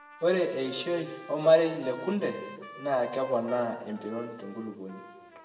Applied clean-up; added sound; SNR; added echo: none; Trumpet; 18 dB; reverberation time 1.3 s.